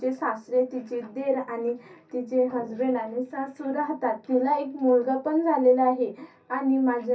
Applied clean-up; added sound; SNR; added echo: none; none; none; reverberation time 0.3 s.